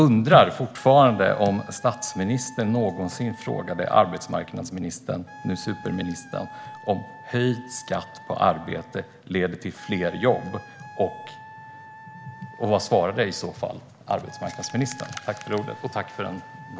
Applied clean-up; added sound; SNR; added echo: none; Wind instrument, woodwind instrument; 19 dB; none.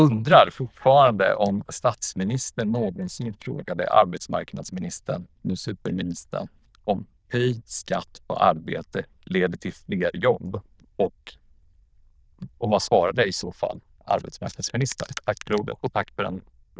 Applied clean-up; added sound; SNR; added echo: neural diffusion model UNIVERSE++.